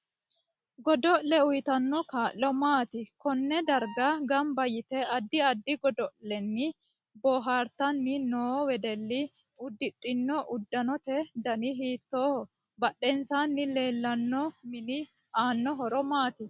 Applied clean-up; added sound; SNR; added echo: none; Wind instrument, woodwind instrument; 17 dB; none.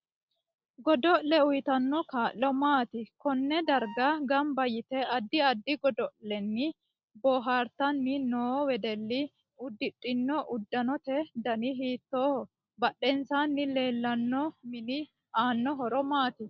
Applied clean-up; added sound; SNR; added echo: neural separator model SepFormer DNS4.